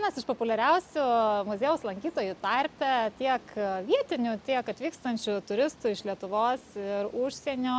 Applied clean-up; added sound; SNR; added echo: none; none; none; none.